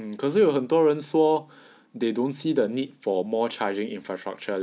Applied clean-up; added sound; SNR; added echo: none; none; none; none.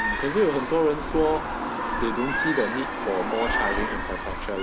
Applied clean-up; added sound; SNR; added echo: none; Bird vocalization, bird call, bird song + Bird; 2 dB; none.